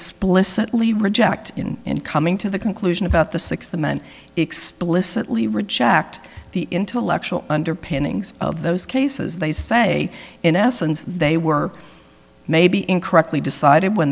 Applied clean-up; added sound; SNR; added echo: none; none; none; none.